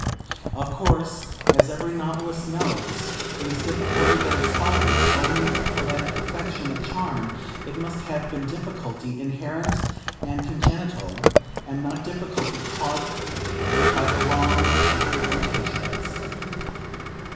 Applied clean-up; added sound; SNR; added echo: none; Vehicle; -5 dB; reverberation time 1.0 s.